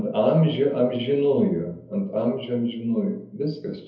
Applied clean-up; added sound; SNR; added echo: none; none; none; reverberation time 0.7 s.